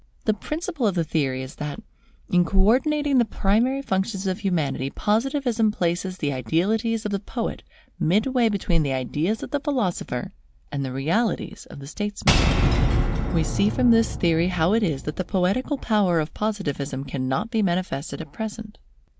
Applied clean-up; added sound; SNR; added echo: none; Shatter / Boom; 0 dB; none.